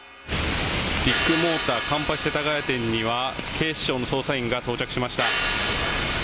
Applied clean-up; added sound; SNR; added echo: none; Crash cymbal; 4 dB; none.